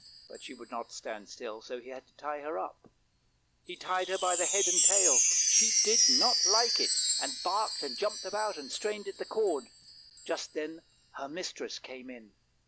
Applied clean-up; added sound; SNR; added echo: none; Wind chime; -4 dB; none.